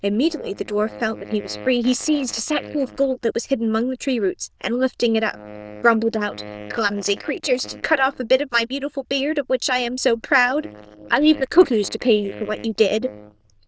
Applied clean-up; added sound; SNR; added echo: neural diffusion model UNIVERSE++.